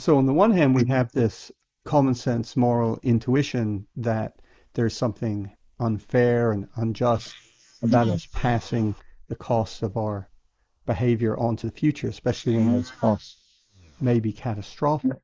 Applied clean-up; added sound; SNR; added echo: neural mask model Resemble Enhance denoiser.